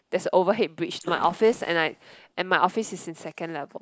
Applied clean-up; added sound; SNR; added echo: neural mask model Resemble Enhance denoiser.